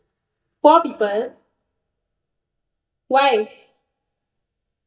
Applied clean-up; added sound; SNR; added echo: neural mask model DeepFilterNet 3.